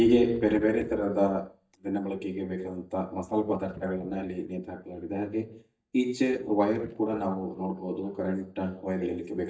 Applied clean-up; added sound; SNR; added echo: neural mask model DeepFilterNet 3.